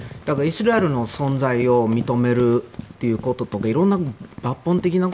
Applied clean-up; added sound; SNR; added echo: none; Run; 16 dB; none.